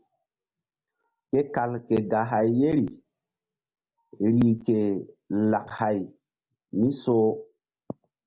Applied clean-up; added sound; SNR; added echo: none; none; none; none.